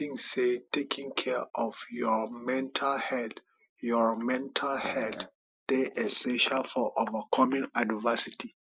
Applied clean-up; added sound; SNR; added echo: neural mask model Resemble Enhance denoiser.